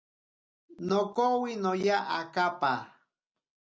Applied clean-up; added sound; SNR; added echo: none; none; none; none.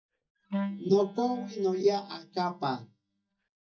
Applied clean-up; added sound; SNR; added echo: neural mask model DeepFilterNet 3.